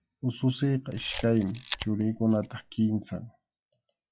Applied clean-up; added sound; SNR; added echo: classical method log-MMSE.